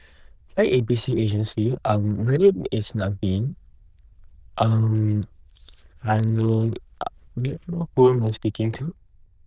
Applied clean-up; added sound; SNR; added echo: neural diffusion model UNIVERSE++.